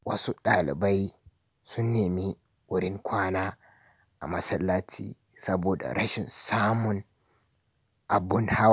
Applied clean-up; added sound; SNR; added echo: none; none; none; none.